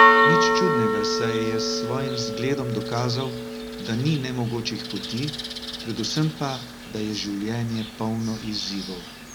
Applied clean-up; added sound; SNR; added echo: none; Church bell; -3 dB; none.